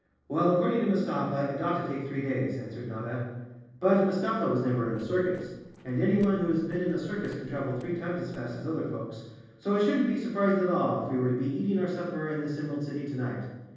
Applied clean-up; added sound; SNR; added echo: neural separator model SepFormer DNS4.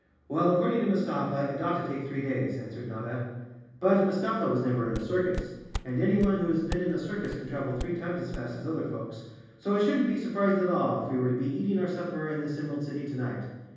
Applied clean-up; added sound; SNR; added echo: none; Walk, footsteps; 11 dB; reverberation time 1.3 s.